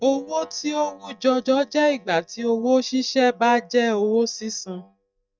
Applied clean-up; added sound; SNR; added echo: neural mask model DeepFilterNet 3.